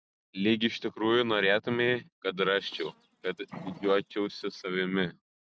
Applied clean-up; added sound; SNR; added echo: neural mask model RNNoise.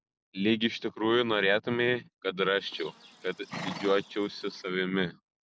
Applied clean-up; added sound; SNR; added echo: none; Livestock, farm animals, working animals; 14 dB; none.